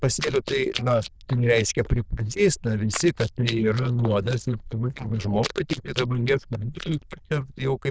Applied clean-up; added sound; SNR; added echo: neural diffusion model UNIVERSE++.